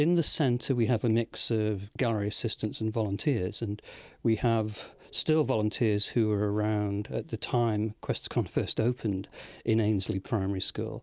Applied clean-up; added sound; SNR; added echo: none; none; none; none.